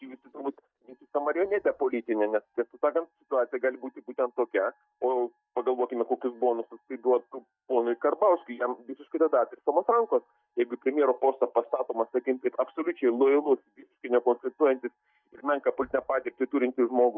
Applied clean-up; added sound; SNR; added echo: neural mask model DeepFilterNet 3.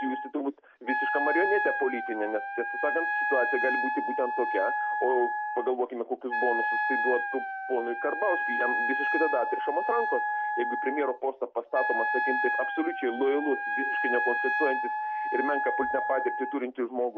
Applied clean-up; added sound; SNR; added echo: none; Wind instrument, woodwind instrument; -1 dB; none.